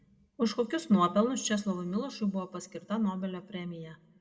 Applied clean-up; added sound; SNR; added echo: none; none; none; reverberation time 0.9 s.